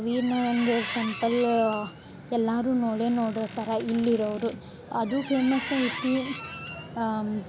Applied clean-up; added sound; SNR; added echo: none; Squeak; 13 dB; none.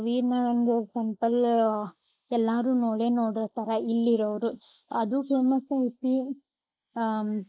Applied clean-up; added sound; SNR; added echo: neural mask model Resemble Enhance denoiser.